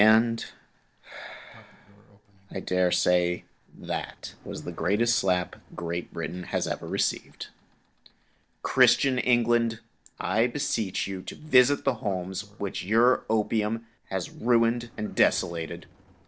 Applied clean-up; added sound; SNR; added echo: neural separator model SepFormer DNS4.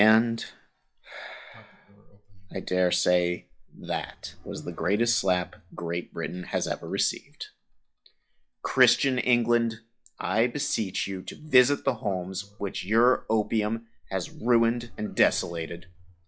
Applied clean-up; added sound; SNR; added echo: classical method log-MMSE.